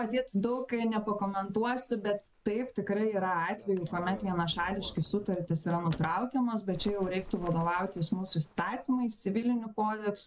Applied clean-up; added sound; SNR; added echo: none; Bird + Sliding door / Slam / Wood; 20 dB; none.